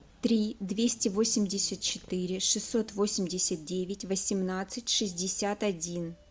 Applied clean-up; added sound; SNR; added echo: none; none; none; none.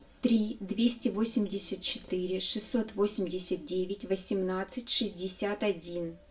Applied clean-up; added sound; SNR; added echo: none; none; none; reverberation time 0.2 s.